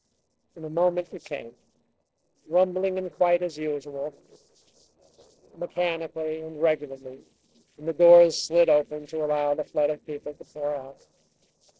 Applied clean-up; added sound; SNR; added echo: neural separator model SepFormer DNS4.